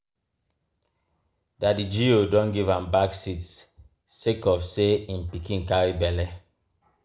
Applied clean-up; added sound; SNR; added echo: none; none; none; none.